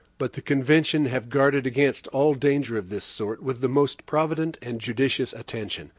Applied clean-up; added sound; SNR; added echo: none; none; none; none.